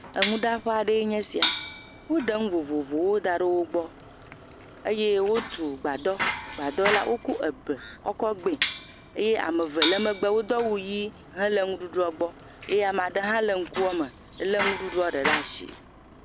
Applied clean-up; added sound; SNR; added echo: none; Bicycle; 8 dB; none.